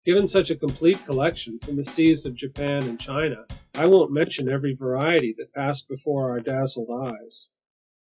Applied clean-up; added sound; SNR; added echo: classical method log-MMSE.